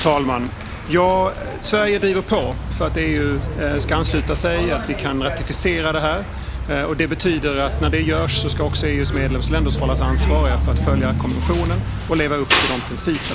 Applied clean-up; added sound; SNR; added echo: none; Bus; 1 dB; none.